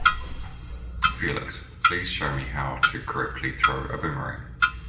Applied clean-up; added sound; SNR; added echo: none; Clock; -4 dB; reverberation time 0.6 s.